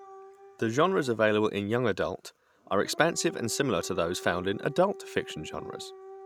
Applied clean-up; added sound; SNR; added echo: none; Siren / Dog; 17 dB; none.